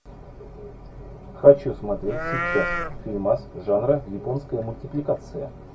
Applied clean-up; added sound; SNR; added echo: none; Livestock, farm animals, working animals; 4 dB; reverberation time 0.2 s.